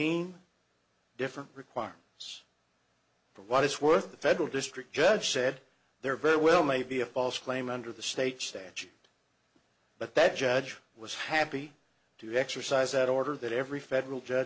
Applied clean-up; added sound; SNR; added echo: none; none; none; none.